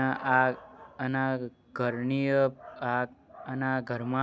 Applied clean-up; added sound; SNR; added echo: none; none; none; none.